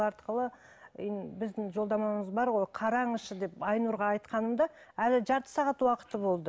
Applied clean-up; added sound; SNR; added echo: none; none; none; none.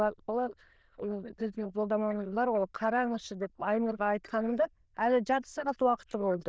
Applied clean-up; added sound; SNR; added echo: neural diffusion model UNIVERSE++.